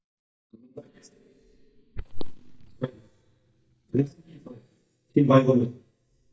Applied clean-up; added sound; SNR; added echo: neural mask model DeepFilterNet 3.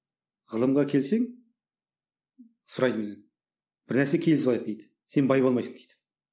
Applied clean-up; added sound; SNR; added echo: none; none; none; none.